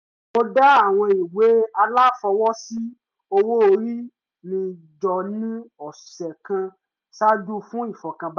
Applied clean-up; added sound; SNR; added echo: none; none; none; none.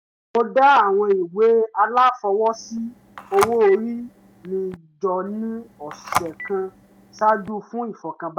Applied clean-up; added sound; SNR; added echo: none; Telephone; 11 dB; none.